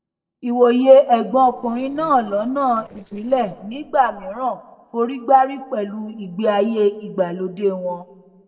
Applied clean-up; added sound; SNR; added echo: neural separator model SepFormer DNS4.